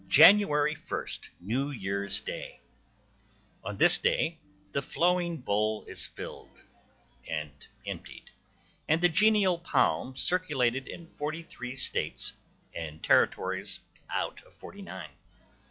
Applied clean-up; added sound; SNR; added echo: classical method log-MMSE.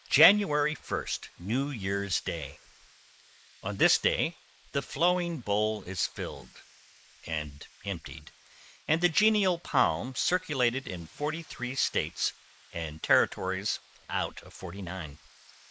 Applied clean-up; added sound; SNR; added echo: neural mask model Resemble Enhance denoiser.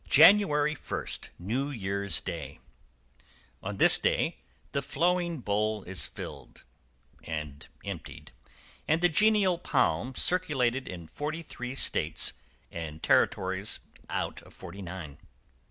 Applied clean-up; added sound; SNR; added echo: none; none; none; none.